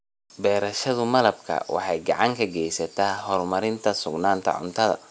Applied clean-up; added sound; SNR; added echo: none; none; none; none.